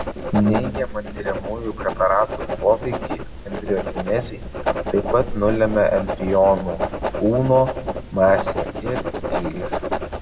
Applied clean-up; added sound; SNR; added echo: none; Writing; 5 dB; reverberation time 0.7 s.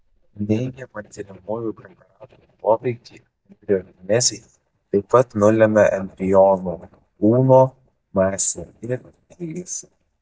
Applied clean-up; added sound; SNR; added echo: neural mask model DeepFilterNet 3.